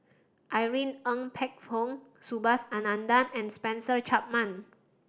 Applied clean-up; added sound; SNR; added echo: none; none; none; none.